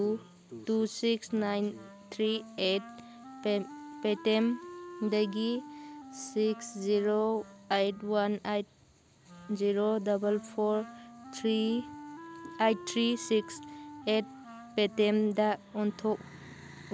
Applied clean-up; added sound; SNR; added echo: none; Wind instrument, woodwind instrument; 17 dB; none.